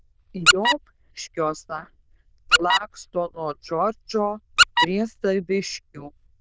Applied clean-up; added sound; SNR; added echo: neural diffusion model UNIVERSE++.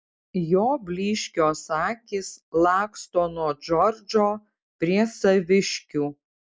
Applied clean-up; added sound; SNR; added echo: none; none; none; none.